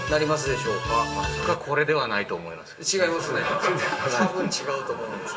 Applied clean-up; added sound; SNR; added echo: none; none; none; reverberation time 2.4 s.